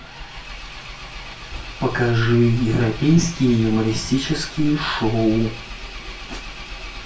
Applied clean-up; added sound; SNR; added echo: none; Engine; 13 dB; reverberation time 0.2 s.